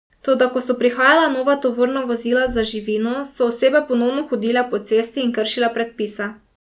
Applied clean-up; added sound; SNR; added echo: none; none; none; none.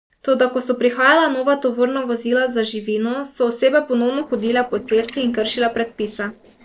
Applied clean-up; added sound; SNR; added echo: neural separator model SepFormer DNS4.